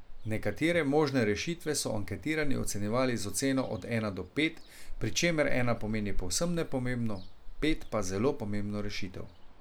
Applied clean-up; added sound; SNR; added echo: none; Ocean; 4 dB; none.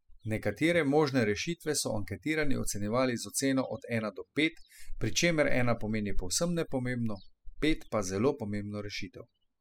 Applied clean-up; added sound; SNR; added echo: classical method spectral subtraction.